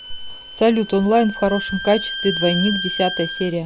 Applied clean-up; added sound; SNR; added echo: none; Bowed string instrument; 8 dB; none.